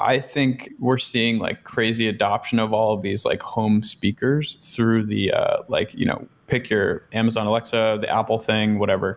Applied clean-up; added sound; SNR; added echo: none; none; none; none.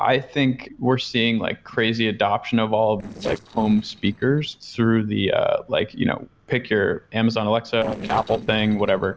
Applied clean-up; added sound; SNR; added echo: neural separator model SepFormer DNS4.